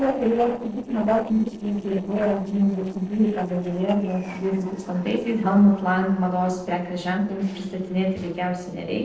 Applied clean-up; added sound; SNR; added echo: neural separator model SepFormer DNS4.